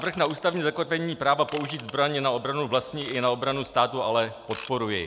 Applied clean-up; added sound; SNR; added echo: none; Ratchet, pawl / Tools; 19 dB; none.